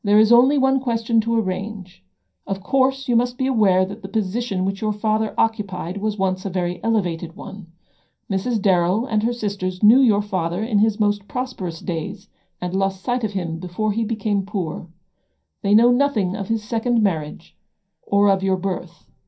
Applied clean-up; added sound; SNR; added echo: none; none; none; reverberation time 0.3 s.